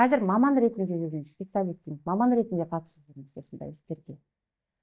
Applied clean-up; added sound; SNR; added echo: neural mask model DeepFilterNet 3.